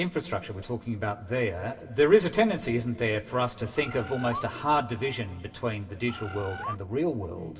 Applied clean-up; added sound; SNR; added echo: none; Bird; 10 dB; reverberation time 2.5 s.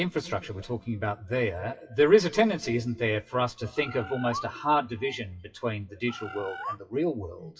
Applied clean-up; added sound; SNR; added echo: classical method WPE with log-MMSE.